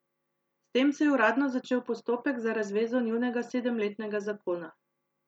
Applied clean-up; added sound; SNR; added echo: none; none; none; none.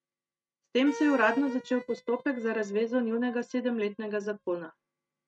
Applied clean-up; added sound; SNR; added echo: neural mask model RNNoise.